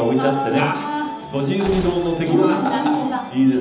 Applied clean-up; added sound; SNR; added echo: none; Gunshot, gunfire; 17 dB; reverberation time 0.9 s.